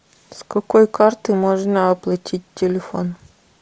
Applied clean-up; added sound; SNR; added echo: none; none; none; none.